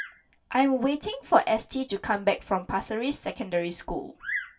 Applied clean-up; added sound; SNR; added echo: none; Bird vocalization, bird call, bird song; 15 dB; reverberation time 0.2 s.